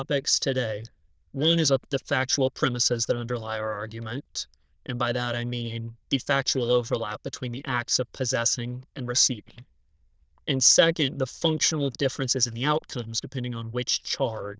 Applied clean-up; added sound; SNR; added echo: neural diffusion model UNIVERSE++.